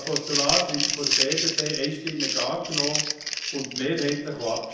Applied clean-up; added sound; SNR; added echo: none; Crumpling, crinkling; -1 dB; reverberation time 0.8 s.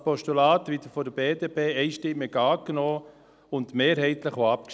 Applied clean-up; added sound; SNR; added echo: none; none; none; none.